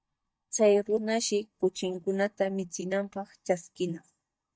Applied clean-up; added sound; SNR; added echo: neural mask model DeepFilterNet 3.